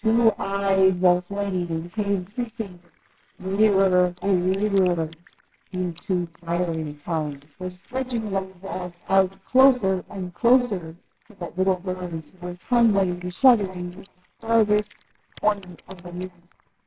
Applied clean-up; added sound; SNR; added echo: neural separator model SepFormer WHAMR!.